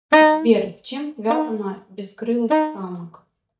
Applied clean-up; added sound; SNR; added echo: neural mask model DeepFilterNet 3.